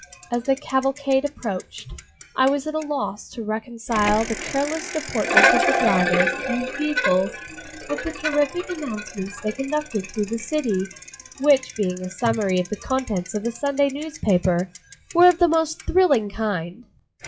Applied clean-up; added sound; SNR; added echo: classical method WPE with log-MMSE.